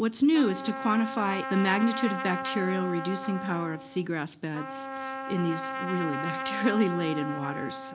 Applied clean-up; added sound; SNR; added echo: none; Trumpet; 7 dB; none.